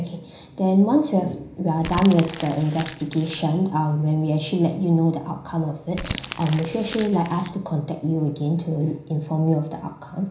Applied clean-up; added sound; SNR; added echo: none; Crumpling, crinkling; 11 dB; reverberation time 0.5 s.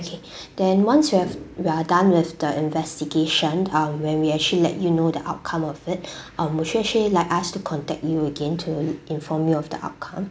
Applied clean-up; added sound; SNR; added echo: none; none; none; none.